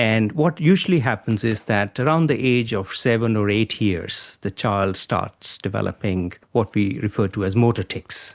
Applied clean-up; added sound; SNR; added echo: none; none; none; none.